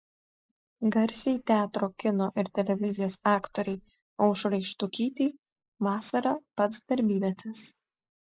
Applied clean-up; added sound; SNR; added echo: neural mask model Resemble Enhance denoiser.